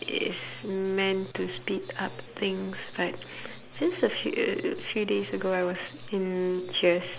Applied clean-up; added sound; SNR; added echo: none; none; none; none.